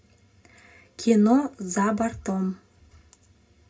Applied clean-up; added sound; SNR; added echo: none; none; none; reverberation time 0.2 s.